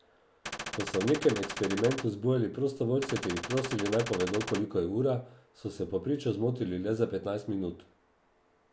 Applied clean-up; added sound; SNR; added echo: none; Gunshot, gunfire; 7 dB; none.